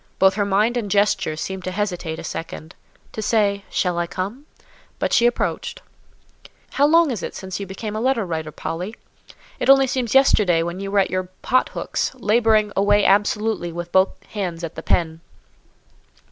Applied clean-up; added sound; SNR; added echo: none; none; none; none.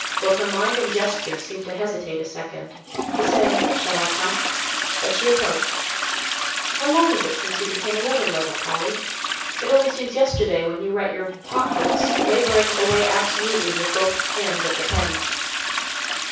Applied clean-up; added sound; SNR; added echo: none; Toilet flush; 1 dB; reverberation time 0.6 s.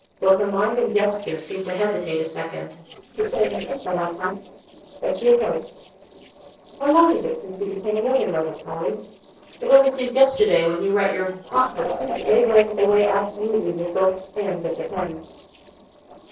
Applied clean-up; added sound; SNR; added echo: neural separator model SepFormer DNS4.